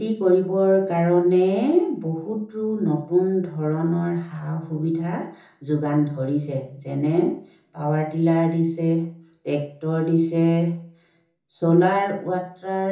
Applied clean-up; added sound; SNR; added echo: none; none; none; reverberation time 0.7 s.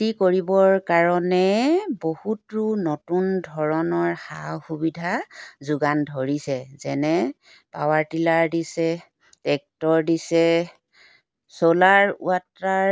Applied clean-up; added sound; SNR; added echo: none; none; none; none.